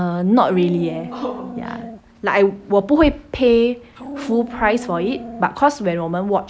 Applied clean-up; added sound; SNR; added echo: none; Dog; 13 dB; none.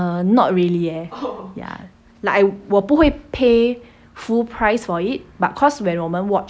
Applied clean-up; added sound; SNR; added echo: none; none; none; none.